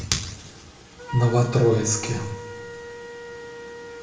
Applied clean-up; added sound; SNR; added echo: none; Wind instrument, woodwind instrument; 13 dB; reverberation time 0.9 s.